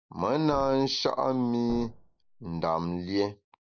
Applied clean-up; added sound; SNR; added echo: none; Thump, thud; 16 dB; none.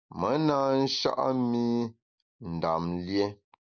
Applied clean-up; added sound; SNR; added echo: none; none; none; none.